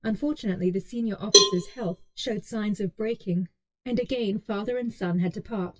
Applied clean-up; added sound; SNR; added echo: classical method WPE with log-MMSE.